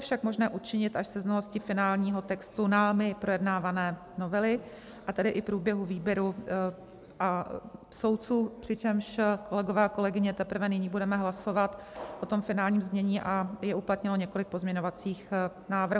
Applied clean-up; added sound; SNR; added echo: none; none; none; none.